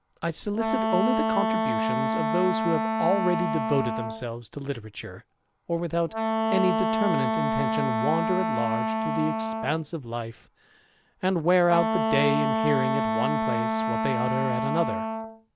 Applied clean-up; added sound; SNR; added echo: none; Wind instrument, woodwind instrument; -1 dB; none.